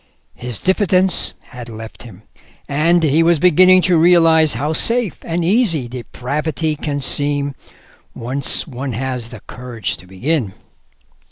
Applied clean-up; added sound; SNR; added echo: none; none; none; none.